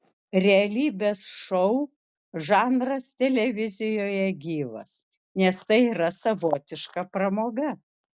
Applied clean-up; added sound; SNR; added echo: none; none; none; none.